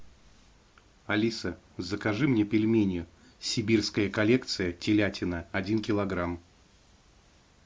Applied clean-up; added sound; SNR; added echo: none; none; none; none.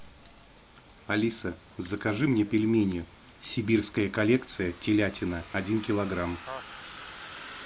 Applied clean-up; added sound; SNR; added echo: none; Bus; 18 dB; none.